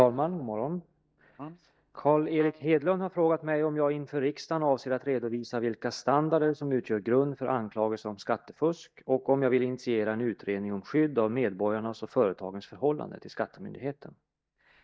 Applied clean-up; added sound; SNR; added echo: neural mask model DeepFilterNet 3.